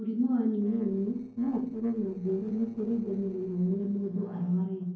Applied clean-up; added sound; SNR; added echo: neural separator model SepFormer DNS4.